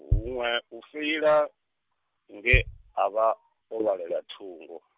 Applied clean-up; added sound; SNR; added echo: none; Bass drum; 5 dB; none.